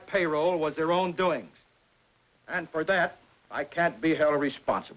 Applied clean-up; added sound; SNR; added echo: none; none; none; none.